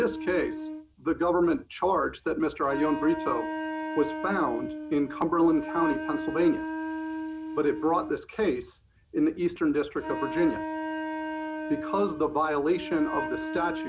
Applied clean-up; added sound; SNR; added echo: none; Wind instrument, woodwind instrument; 7 dB; none.